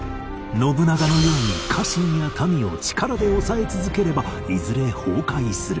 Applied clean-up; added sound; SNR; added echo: none; Wind instrument, woodwind instrument; 16 dB; none.